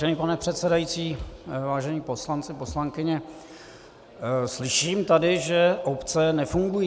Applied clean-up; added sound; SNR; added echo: none; none; none; none.